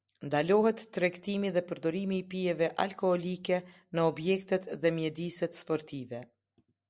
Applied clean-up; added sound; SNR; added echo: none; none; none; none.